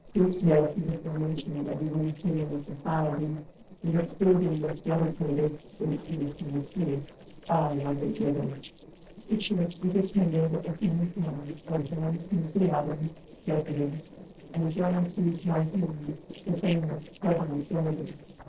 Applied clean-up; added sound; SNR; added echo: neural separator model SepFormer DNS4.